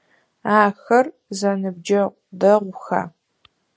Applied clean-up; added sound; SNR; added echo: none; none; none; none.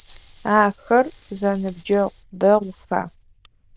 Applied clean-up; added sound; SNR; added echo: neural diffusion model UNIVERSE++.